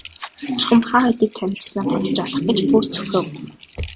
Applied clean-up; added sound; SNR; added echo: none; Typing; 20 dB; none.